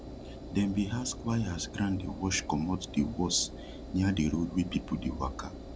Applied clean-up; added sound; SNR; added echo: none; Engine; 11 dB; none.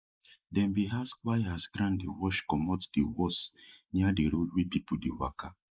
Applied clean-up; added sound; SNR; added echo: neural mask model Resemble Enhance denoiser.